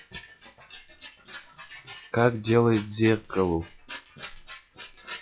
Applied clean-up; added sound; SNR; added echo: classical method log-MMSE.